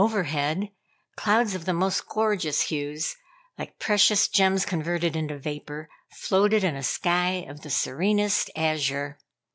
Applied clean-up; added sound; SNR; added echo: none; none; none; none.